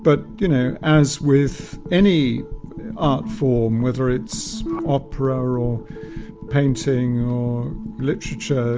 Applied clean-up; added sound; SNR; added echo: none; none; none; none.